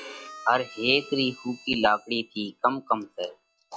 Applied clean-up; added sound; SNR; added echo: classical method log-MMSE.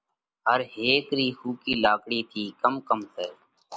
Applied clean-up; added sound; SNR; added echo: none; none; none; none.